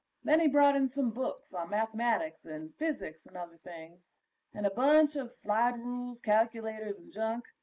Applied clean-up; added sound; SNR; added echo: neural mask model Resemble Enhance denoiser.